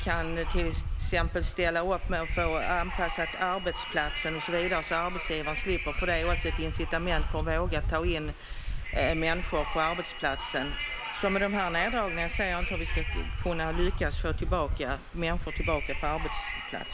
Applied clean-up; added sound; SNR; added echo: none; Wind; 0 dB; none.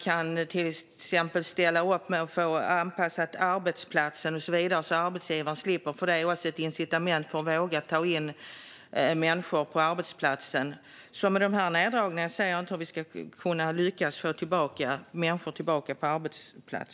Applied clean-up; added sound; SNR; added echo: none; none; none; none.